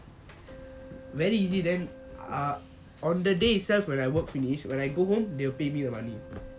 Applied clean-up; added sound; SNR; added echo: none; Buzz + Keyboard (musical); 19 dB; none.